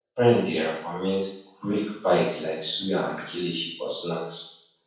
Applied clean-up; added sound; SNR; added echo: none; none; none; reverberation time 0.6 s.